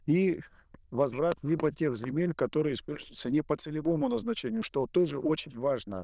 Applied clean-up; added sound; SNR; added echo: neural diffusion model UNIVERSE++.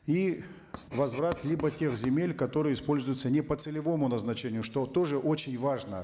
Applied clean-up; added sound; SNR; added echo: none; Writing; 17 dB; none.